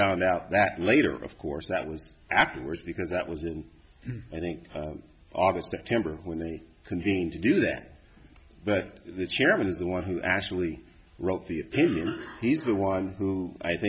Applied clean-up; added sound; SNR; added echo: none; none; none; none.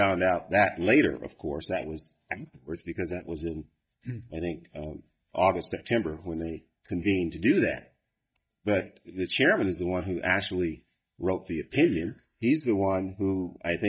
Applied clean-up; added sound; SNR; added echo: neural mask model DeepFilterNet 3.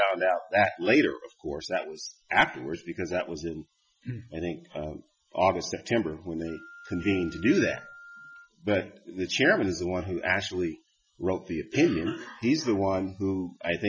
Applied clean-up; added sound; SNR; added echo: classical method Wiener filter.